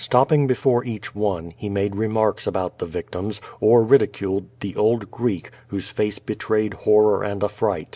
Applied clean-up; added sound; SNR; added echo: none; none; none; none.